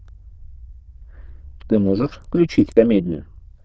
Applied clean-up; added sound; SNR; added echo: neural diffusion model UNIVERSE++.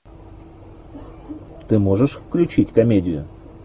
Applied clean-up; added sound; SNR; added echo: none; none; none; none.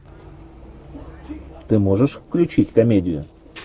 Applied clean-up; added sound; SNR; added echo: neural separator model SepFormer DNS4.